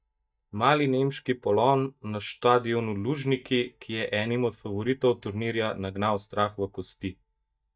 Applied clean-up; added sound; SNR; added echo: neural mask model DeepFilterNet 3.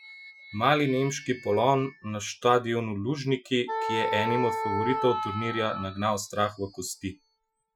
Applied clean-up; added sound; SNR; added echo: classical method Wiener filter.